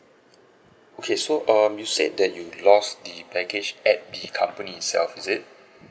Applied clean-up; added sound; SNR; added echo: none; none; none; none.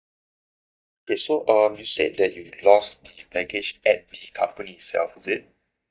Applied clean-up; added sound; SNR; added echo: neural mask model DeepFilterNet 3.